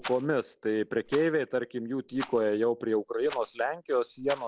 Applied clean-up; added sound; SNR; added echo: none; Rattle; 17 dB; none.